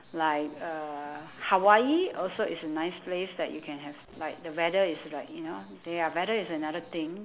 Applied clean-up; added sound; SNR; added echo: none; none; none; none.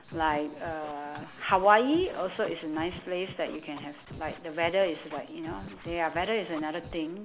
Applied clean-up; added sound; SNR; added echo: none; Scratching (performance technique); 17 dB; none.